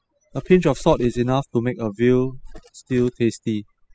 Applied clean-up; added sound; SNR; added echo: classical method spectral subtraction.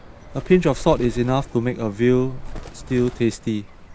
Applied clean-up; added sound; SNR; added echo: none; Bird; 12 dB; none.